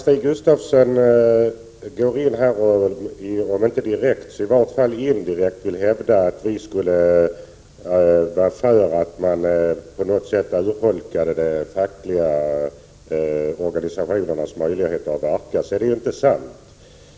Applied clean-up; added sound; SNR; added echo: none; none; none; none.